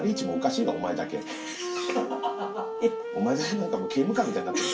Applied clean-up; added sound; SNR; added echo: none; Wind instrument, woodwind instrument; 6 dB; reverberation time 0.1 s.